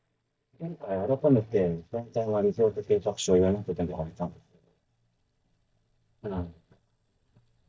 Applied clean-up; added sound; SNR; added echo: neural mask model DeepFilterNet 3.